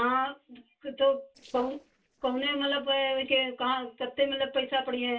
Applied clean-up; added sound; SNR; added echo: neural separator model SepFormer DNS4.